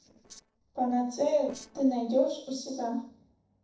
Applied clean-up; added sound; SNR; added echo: neural separator model SepFormer DNS4.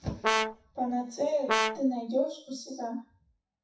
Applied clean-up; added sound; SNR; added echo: classical method WPE with log-MMSE.